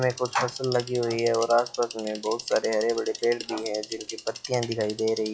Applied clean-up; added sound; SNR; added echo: classical method log-MMSE.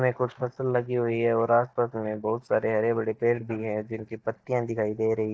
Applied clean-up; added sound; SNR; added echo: neural mask model DeepFilterNet 3.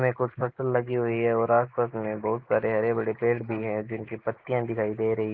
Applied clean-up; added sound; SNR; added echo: neural mask model Resemble Enhance denoiser.